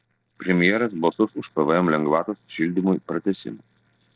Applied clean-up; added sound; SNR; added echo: neural separator model SepFormer DNS4.